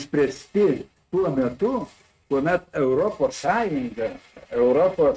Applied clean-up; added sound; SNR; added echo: neural mask model RNNoise.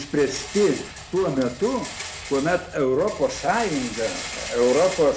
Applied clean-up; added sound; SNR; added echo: none; Rattle; 12 dB; none.